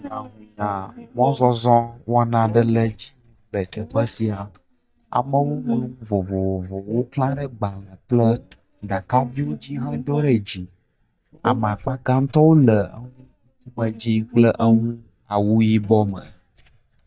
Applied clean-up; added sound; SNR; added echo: neural mask model DeepFilterNet 3.